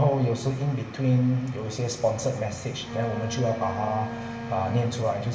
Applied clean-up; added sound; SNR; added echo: none; Bowed string instrument; 11 dB; reverberation time 1.0 s.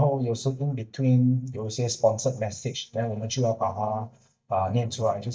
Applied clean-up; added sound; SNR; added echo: neural mask model DeepFilterNet 3.